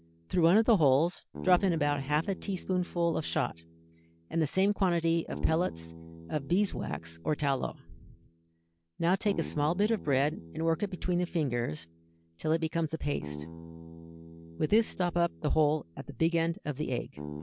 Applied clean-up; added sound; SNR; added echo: none; Bass guitar; 16 dB; none.